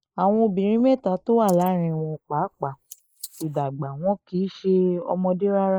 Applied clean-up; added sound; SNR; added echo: neural mask model Resemble Enhance denoiser.